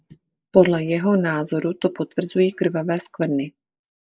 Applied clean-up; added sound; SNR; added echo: neural mask model Resemble Enhance denoiser.